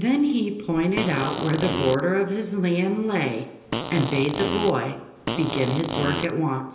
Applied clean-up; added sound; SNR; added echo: none; Fart; 6 dB; reverberation time 1.4 s.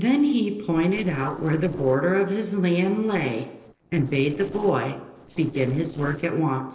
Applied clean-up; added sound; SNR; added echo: neural separator model SepFormer DNS4.